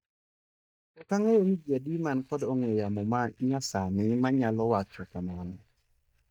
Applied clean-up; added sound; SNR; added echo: neural mask model DeepFilterNet 3.